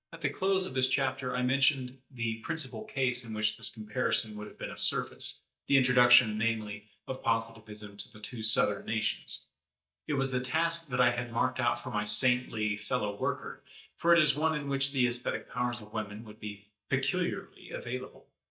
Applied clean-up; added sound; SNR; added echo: neural mask model DeepFilterNet 3.